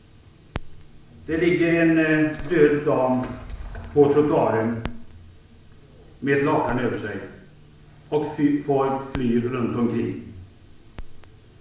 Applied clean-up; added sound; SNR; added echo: none; Crackle; 18 dB; reverberation time 0.6 s.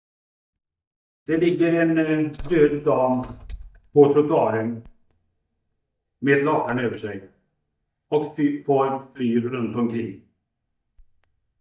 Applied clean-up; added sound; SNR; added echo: neural mask model DeepFilterNet 3.